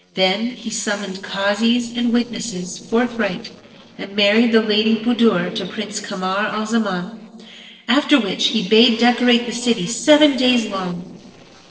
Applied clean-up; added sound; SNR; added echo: neural separator model SepFormer DNS4.